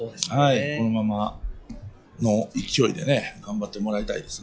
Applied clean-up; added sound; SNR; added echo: classical method log-MMSE.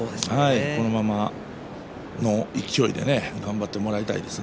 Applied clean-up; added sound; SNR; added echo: none; none; none; none.